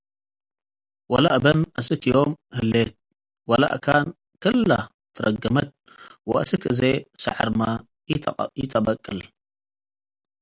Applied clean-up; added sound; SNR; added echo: none; none; none; none.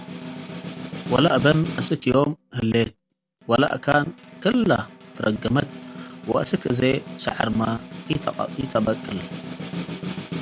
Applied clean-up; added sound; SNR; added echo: none; Snare drum; 12 dB; none.